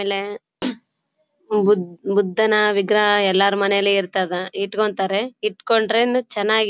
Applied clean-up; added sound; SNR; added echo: none; none; none; none.